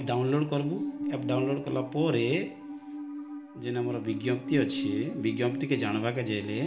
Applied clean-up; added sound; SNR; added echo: none; Musical instrument; 5 dB; reverberation time 0.4 s.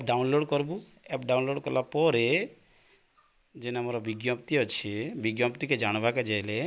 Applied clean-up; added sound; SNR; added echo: none; none; none; none.